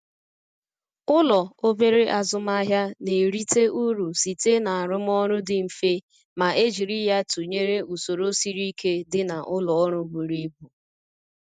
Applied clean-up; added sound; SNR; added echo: none; none; none; none.